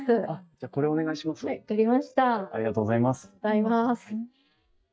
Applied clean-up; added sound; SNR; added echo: neural mask model DeepFilterNet 3.